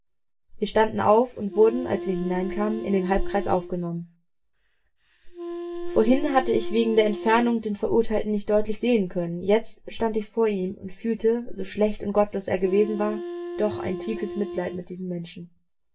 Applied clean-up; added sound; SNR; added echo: none; Wind instrument, woodwind instrument; 11 dB; reverberation time 0.2 s.